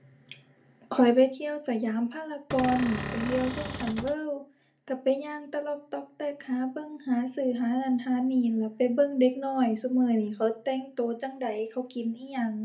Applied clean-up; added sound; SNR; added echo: none; Cupboard open or close / Door; 7 dB; reverberation time 0.3 s.